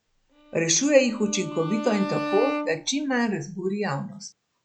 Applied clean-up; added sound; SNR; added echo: none; Bowed string instrument; 8 dB; none.